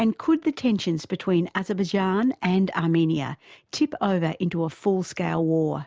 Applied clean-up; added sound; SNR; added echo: none; none; none; none.